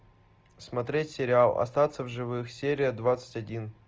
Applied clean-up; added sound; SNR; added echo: none; none; none; none.